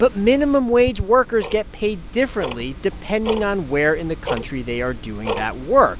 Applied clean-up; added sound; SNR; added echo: none; Tick-tock; 11 dB; none.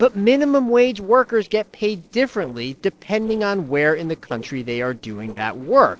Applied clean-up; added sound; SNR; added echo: neural separator model SepFormer DNS4.